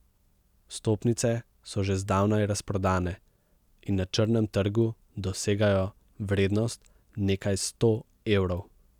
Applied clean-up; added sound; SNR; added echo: none; none; none; none.